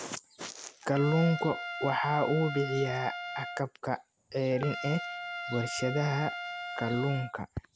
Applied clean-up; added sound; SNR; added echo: none; Trumpet; 8 dB; none.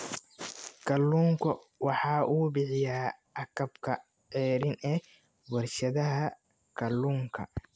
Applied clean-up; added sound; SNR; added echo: none; none; none; none.